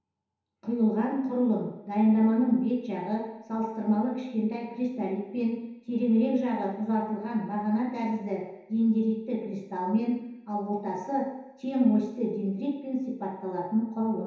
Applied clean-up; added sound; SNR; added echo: none; none; none; reverberation time 1.0 s.